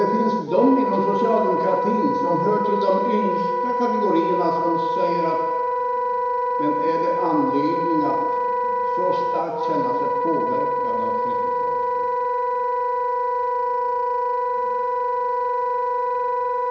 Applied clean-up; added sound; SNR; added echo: none; Wind instrument, woodwind instrument; -4 dB; reverberation time 1.0 s.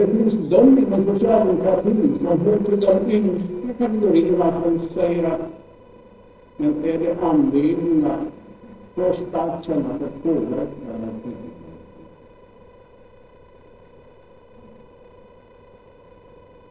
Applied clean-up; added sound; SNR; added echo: neural separator model SepFormer DNS4.